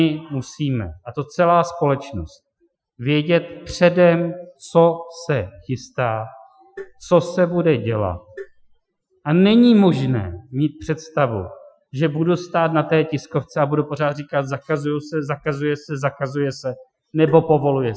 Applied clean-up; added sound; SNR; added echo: classical method Wiener filter.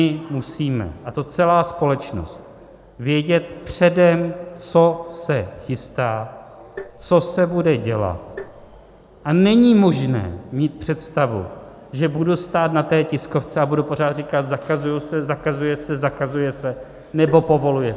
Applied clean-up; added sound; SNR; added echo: none; Tap; 18 dB; none.